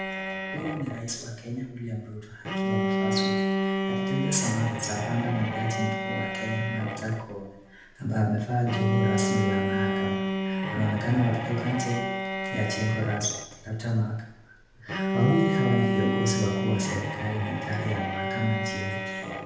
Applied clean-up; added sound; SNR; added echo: none; Bowed string instrument; 1 dB; reverberation time 0.8 s.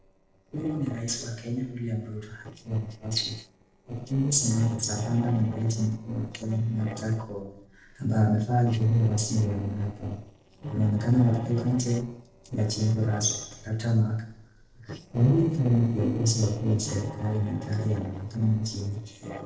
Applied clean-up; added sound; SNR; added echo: neural separator model SepFormer DNS4.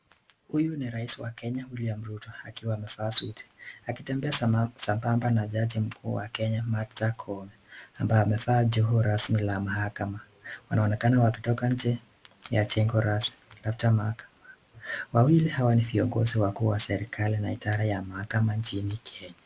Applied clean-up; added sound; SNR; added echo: none; none; none; none.